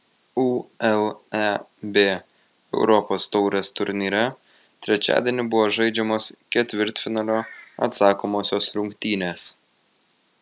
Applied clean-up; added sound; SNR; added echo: none; none; none; none.